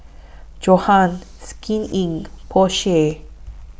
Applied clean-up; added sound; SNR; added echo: none; none; none; none.